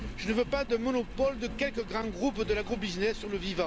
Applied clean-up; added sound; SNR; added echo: none; Engine; 9 dB; none.